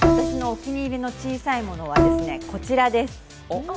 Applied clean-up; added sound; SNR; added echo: none; Bowed string instrument; -1 dB; none.